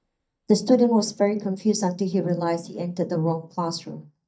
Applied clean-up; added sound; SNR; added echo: neural mask model DeepFilterNet 3.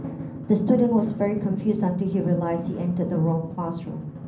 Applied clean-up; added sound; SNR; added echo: none; Drum; 11 dB; reverberation time 0.6 s.